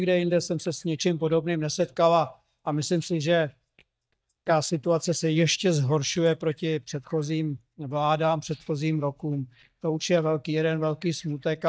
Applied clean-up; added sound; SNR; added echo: neural mask model DeepFilterNet 3.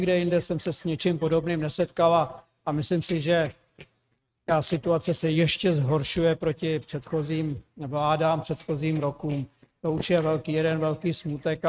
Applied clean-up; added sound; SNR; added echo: neural mask model RNNoise.